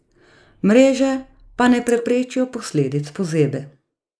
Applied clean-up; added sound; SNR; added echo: neural mask model Resemble Enhance denoiser.